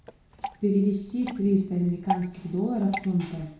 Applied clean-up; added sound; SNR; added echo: none; Drip / Water; 11 dB; reverberation time 0.5 s.